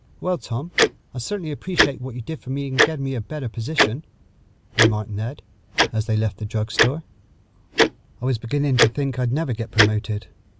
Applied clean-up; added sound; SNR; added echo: none; Tick-tock; 0 dB; none.